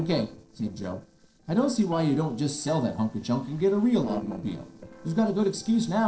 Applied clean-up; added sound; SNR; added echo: neural separator model SepFormer DNS4.